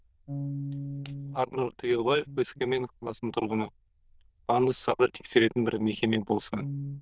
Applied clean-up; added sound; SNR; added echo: neural diffusion model UNIVERSE++.